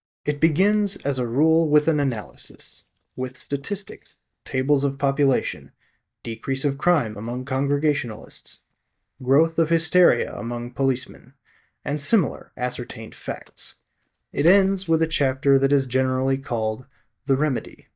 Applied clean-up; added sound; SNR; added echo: neural mask model DeepFilterNet 3.